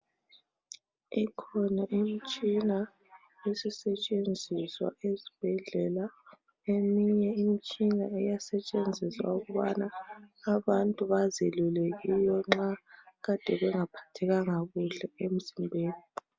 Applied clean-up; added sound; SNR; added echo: none; none; none; none.